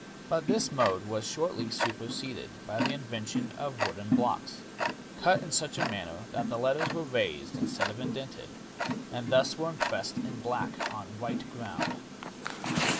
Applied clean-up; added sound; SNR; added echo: none; Tick-tock; 1 dB; none.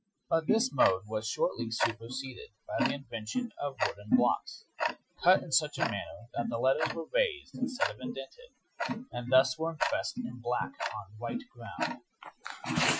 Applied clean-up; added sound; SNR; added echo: classical method Wiener filter.